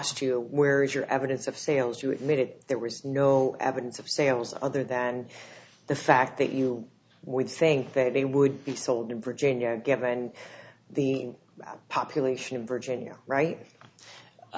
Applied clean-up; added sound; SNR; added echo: none; none; none; none.